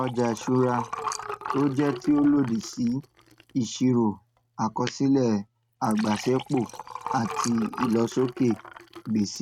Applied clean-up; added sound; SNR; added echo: neural mask model RNNoise.